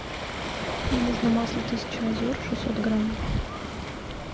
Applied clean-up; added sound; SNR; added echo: none; Waves, surf; 3 dB; none.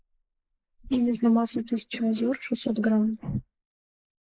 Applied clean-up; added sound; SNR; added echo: neural mask model Resemble Enhance denoiser.